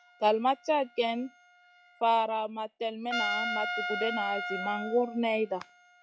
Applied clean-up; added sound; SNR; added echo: classical method log-MMSE.